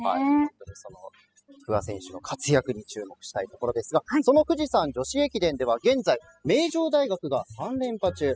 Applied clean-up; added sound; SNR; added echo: classical method spectral subtraction.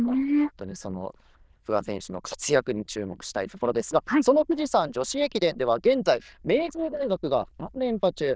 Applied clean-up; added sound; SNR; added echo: neural diffusion model UNIVERSE++.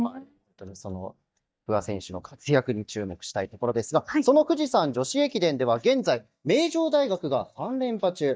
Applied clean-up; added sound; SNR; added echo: neural mask model DeepFilterNet 3.